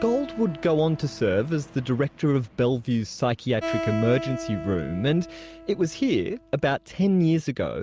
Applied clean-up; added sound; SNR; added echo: none; Acoustic guitar; 13 dB; none.